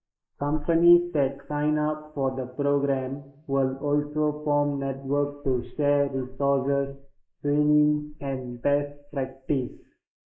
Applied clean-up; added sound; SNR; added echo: neural mask model Resemble Enhance denoiser.